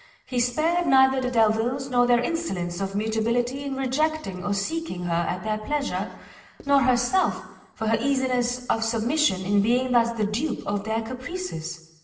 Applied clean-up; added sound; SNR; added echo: neural separator model SepFormer DNS4.